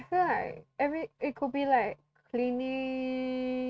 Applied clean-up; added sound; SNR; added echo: neural mask model RNNoise.